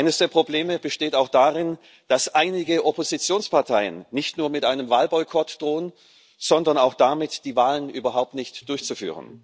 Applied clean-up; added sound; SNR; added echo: none; none; none; none.